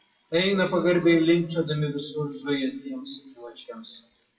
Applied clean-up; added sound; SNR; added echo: classical method WPE with log-MMSE.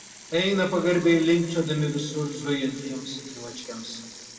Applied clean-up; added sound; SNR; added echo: none; Sink (filling or washing) / Water tap, faucet; 18 dB; reverberation time 2.0 s.